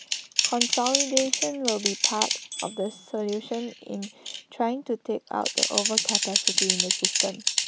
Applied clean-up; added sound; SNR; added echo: none; Typing; -2 dB; none.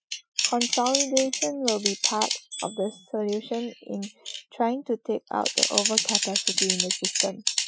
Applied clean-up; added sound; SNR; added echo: classical method Wiener filter.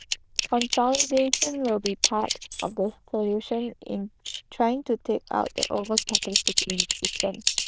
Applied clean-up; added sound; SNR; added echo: neural diffusion model UNIVERSE++.